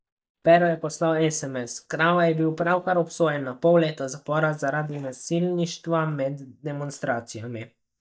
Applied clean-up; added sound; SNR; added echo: neural mask model DeepFilterNet 3.